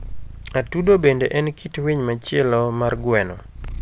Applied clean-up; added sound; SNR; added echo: none; Purr; 16 dB; none.